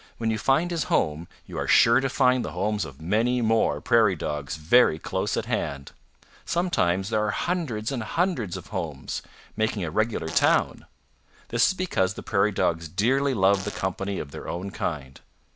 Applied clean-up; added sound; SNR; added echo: none; Fart; 15 dB; none.